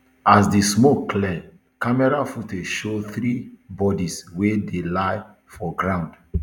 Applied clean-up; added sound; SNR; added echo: none; none; none; none.